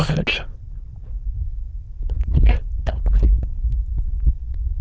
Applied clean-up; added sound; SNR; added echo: neural diffusion model UNIVERSE++.